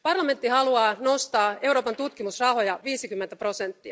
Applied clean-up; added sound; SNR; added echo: none; none; none; none.